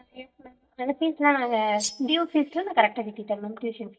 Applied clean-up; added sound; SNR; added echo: neural mask model DeepFilterNet 3.